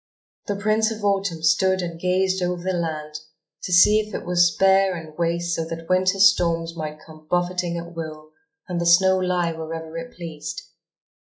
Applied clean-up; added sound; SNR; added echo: classical method log-MMSE.